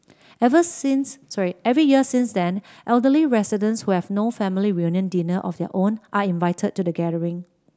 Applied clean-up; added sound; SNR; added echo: none; none; none; none.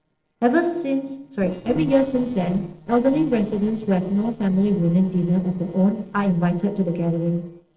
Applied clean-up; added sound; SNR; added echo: neural separator model SepFormer DNS4.